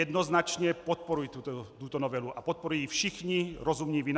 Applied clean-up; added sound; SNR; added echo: none; none; none; none.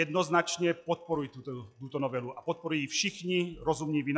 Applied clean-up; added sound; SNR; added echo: classical method log-MMSE.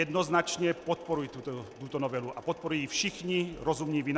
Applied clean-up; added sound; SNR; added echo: none; Mechanisms; 20 dB; none.